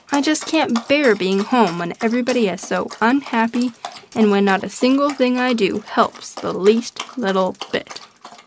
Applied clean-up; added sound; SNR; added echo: none; Dog; 17 dB; none.